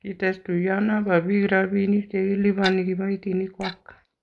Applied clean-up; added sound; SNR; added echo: neural mask model Resemble Enhance denoiser.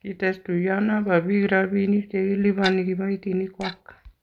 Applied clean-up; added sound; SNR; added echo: none; Clock; 14 dB; none.